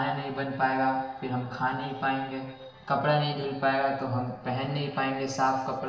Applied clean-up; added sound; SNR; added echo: none; none; none; reverberation time 1.0 s.